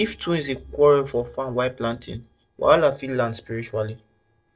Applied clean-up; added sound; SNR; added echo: neural separator model SepFormer DNS4.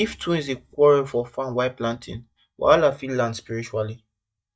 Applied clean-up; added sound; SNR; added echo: neural mask model DeepFilterNet 3.